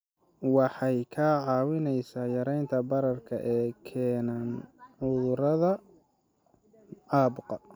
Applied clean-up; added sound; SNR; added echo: none; none; none; none.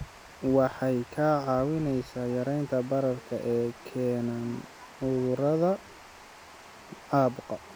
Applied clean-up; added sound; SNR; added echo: none; Water; 19 dB; none.